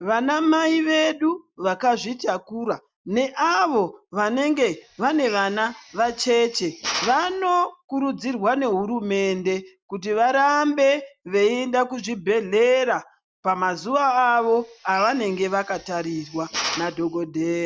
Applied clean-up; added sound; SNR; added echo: none; Drill; 13 dB; none.